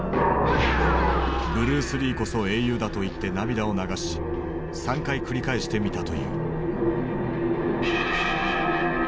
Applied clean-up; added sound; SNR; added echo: none; Truck; 9 dB; none.